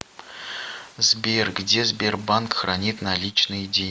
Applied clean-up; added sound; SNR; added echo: none; none; none; none.